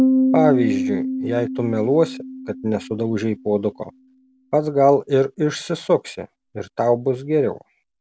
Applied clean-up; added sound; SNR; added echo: none; Piano; 4 dB; none.